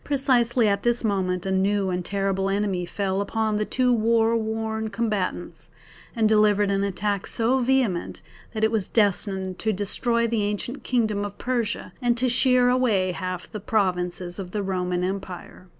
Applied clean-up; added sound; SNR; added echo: none; none; none; none.